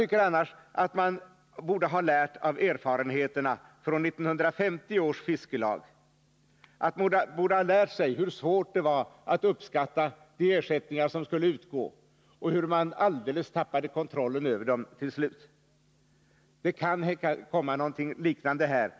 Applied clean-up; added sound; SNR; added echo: none; none; none; none.